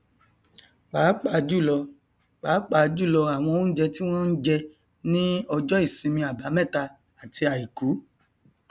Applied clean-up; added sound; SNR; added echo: none; none; none; none.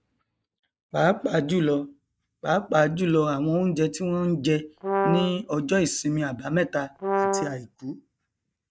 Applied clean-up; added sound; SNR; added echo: neural mask model DeepFilterNet 3.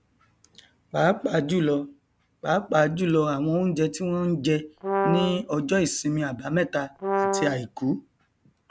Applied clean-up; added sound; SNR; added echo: none; Brass instrument; 1 dB; none.